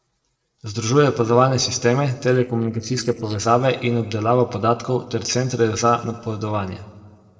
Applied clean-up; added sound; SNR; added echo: neural separator model SepFormer DNS4.